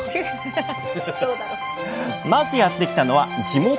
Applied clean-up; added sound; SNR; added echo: none; none; none; none.